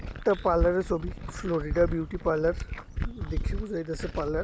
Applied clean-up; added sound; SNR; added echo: none; Glass; 5 dB; none.